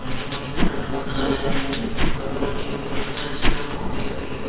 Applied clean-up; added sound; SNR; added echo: neural separator model SepFormer WHAMR!.